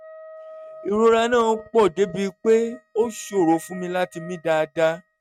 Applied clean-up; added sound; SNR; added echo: neural mask model RNNoise.